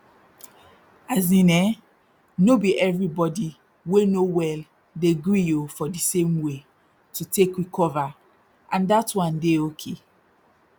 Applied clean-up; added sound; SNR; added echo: none; none; none; none.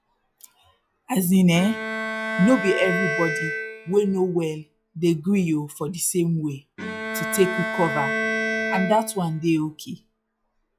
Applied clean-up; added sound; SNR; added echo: classical method log-MMSE.